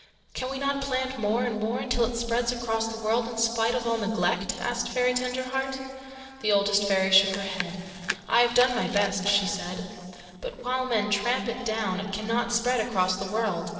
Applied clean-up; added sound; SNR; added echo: neural separator model SepFormer DNS4.